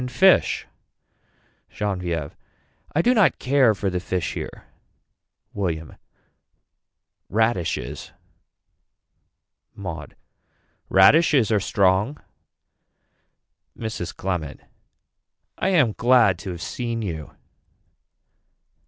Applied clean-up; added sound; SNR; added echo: none; none; none; none.